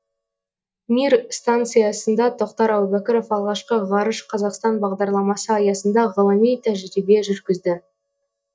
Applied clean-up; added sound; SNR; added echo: neural mask model DeepFilterNet 3.